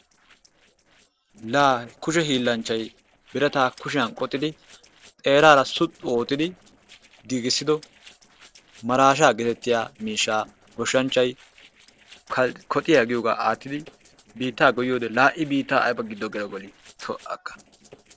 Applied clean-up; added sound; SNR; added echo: neural separator model SepFormer DNS4.